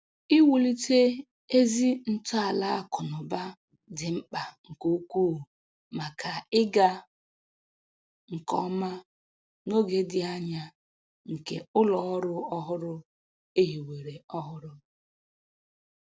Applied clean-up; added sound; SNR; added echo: none; none; none; none.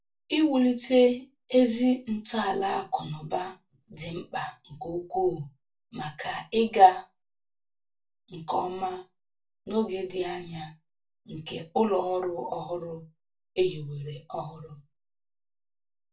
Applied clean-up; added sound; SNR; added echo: none; none; none; reverberation time 0.2 s.